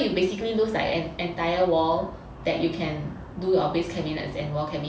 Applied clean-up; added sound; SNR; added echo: none; none; none; none.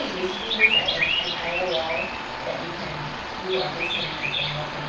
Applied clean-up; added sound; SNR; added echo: none; Bird vocalization, bird call, bird song; -5 dB; reverberation time 0.3 s.